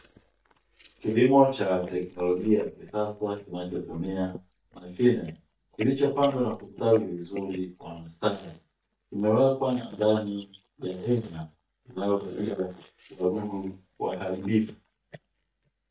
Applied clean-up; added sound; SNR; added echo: neural mask model DeepFilterNet 3.